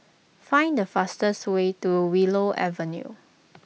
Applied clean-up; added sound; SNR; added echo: none; none; none; none.